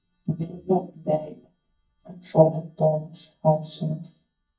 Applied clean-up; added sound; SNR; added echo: neural mask model DeepFilterNet 3.